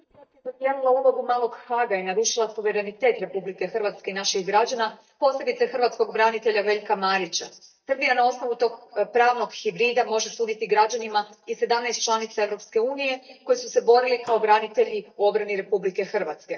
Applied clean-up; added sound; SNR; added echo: neural mask model DeepFilterNet 3.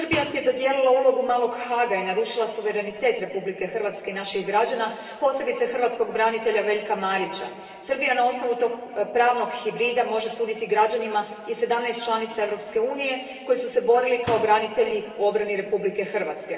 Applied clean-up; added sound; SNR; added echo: none; Slam; 13 dB; reverberation time 2.4 s.